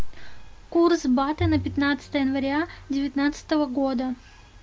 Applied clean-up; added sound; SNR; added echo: none; Bowed string instrument; 14 dB; none.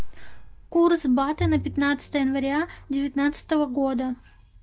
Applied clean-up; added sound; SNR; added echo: neural mask model DeepFilterNet 3.